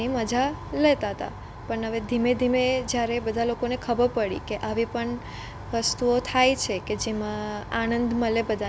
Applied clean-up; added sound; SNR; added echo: none; none; none; none.